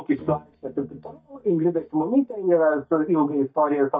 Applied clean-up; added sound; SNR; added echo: neural mask model DeepFilterNet 3.